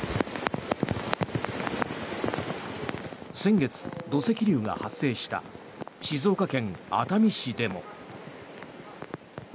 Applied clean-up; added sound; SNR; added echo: none; none; none; none.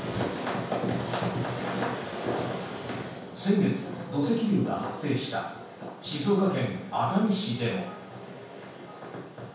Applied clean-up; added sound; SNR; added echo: none; none; none; reverberation time 0.7 s.